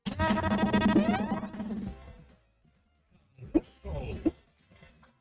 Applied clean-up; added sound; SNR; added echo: neural mask model RNNoise.